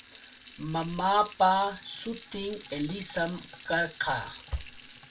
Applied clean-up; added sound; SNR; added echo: none; Sink (filling or washing) / Water tap, faucet; 11 dB; reverberation time 0.1 s.